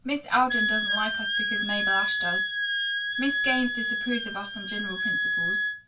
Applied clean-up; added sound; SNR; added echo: none; Wind instrument, woodwind instrument; -3 dB; reverberation time 0.2 s.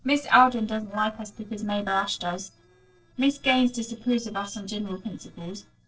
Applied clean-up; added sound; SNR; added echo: neural separator model SepFormer DNS4.